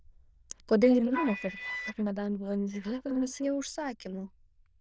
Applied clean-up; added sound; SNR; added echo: neural diffusion model UNIVERSE++.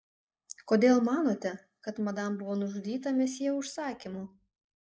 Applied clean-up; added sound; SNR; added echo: neural mask model Resemble Enhance denoiser.